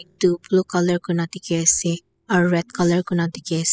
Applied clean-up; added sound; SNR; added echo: classical method spectral subtraction.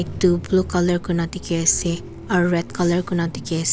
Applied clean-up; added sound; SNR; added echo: none; Bus / Engine; 14 dB; none.